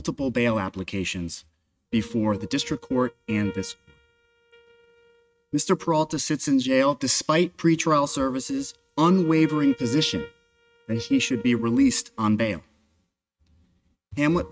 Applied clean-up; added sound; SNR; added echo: neural mask model RNNoise.